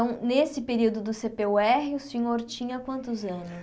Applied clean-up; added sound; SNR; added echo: none; none; none; none.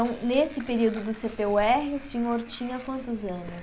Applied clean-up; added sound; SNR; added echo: none; Motorcycle + Liquid; 15 dB; none.